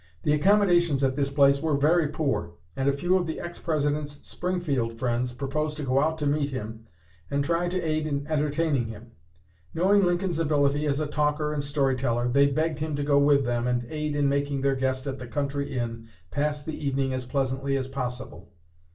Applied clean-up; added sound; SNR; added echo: none; none; none; reverberation time 0.3 s.